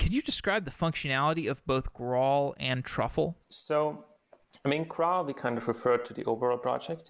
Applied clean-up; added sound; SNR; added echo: none; none; none; none.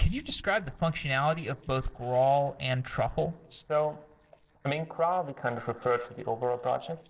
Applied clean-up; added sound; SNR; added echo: neural separator model SepFormer DNS4.